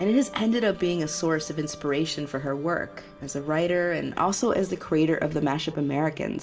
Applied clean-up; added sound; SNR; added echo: none; none; none; reverberation time 1.1 s.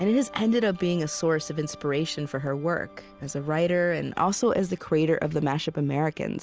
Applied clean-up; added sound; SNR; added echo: none; none; none; none.